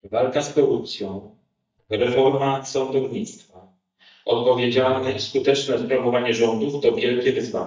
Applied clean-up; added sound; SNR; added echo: neural mask model DeepFilterNet 3.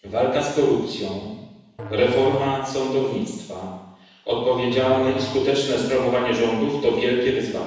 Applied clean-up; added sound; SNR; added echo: none; Musical instrument; 16 dB; reverberation time 1.1 s.